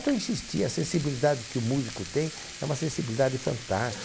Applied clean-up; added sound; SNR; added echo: none; Frying (food); 12 dB; none.